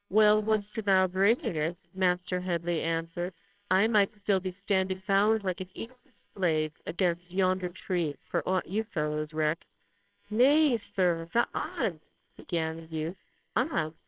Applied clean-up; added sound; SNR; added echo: neural separator model SepFormer WHAMR!.